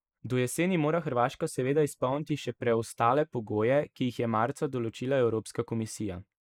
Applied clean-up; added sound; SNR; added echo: neural mask model Resemble Enhance denoiser.